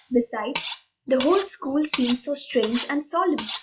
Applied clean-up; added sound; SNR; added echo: classical method log-MMSE.